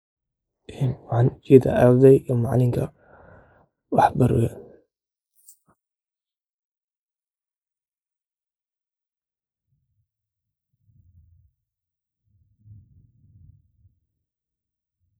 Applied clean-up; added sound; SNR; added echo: neural mask model Resemble Enhance denoiser.